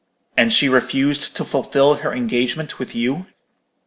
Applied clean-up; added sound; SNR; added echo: none; none; none; none.